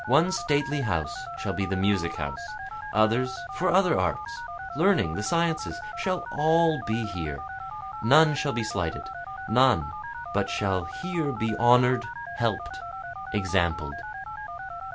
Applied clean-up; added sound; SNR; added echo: none; Telephone; 9 dB; none.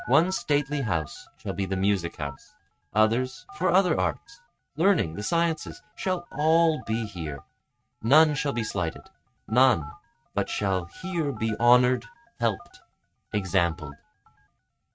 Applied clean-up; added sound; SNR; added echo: neural mask model RNNoise.